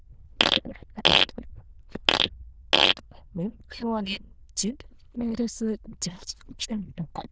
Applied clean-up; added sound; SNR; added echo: neural diffusion model UNIVERSE++.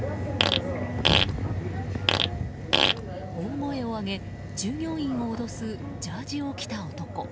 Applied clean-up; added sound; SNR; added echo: none; Fart; -4 dB; none.